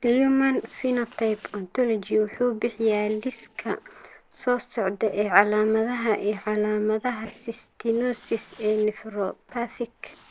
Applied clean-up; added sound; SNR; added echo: neural separator model SepFormer DNS4.